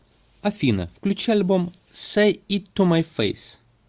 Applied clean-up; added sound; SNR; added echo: none; none; none; none.